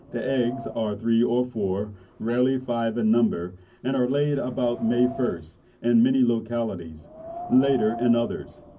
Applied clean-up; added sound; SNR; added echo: none; Wind; 17 dB; reverberation time 0.3 s.